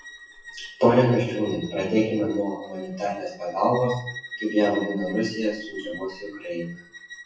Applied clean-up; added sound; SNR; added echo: classical method WPE with log-MMSE.